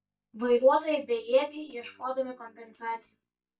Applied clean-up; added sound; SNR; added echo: neural mask model DeepFilterNet 3.